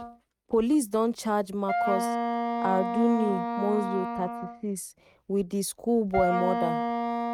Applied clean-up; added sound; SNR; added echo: neural mask model RNNoise.